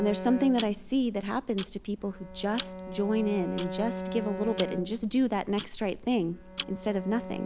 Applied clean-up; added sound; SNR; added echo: none; Tick-tock + Bowed string instrument; 8 dB; none.